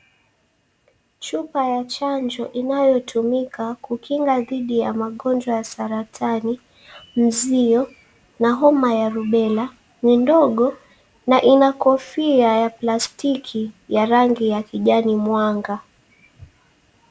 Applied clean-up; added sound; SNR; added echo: none; none; none; none.